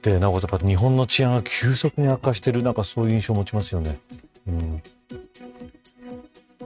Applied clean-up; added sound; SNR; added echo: neural mask model RNNoise.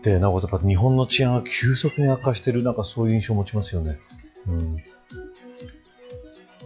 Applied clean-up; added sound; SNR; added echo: classical method log-MMSE.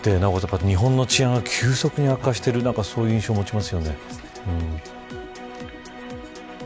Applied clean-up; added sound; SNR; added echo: none; none; none; none.